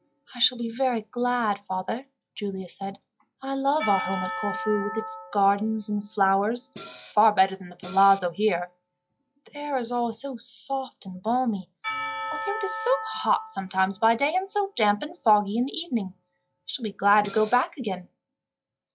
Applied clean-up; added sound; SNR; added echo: classical method log-MMSE.